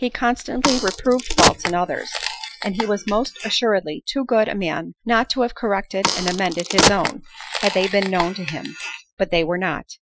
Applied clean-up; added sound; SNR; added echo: classical method Wiener filter.